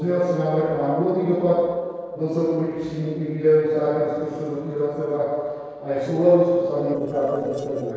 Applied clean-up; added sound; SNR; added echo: neural separator model SepFormer DNS4.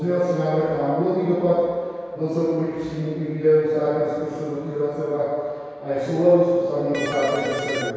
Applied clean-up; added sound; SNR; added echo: none; Electric guitar; 7 dB; reverberation time 2.0 s.